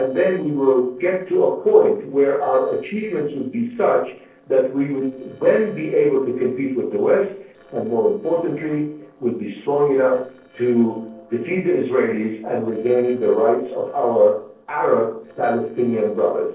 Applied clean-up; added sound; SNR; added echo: neural separator model SepFormer DNS4.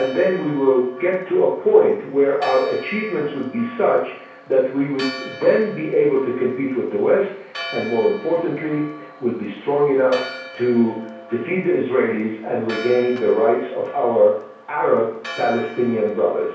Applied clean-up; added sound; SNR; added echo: none; Church bell; 17 dB; reverberation time 0.6 s.